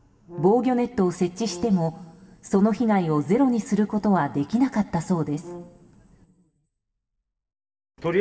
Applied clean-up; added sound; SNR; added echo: none; Brass instrument; 19 dB; reverberation time 2.4 s.